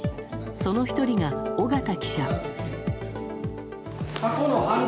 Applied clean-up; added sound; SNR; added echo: none; none; none; none.